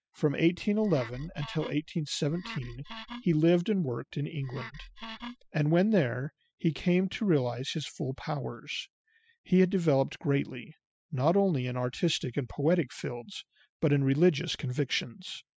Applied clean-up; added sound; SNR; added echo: classical method spectral subtraction.